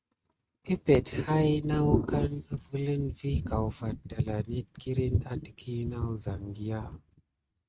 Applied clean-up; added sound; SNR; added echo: neural mask model RNNoise.